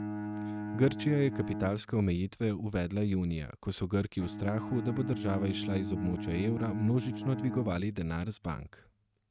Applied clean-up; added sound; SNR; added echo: neural mask model RNNoise.